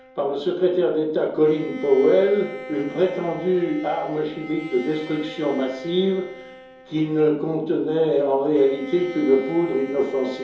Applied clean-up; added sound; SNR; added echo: none; Bowed string instrument; 16 dB; reverberation time 2.8 s.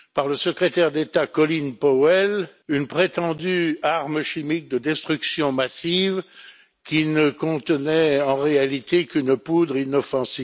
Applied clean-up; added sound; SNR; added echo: none; none; none; none.